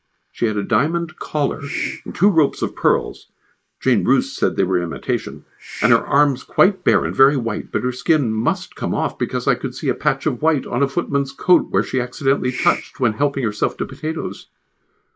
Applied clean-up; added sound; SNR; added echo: neural mask model Resemble Enhance denoiser.